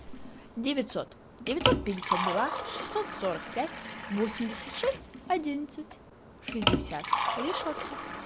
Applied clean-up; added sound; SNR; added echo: none; Liquid; 0 dB; none.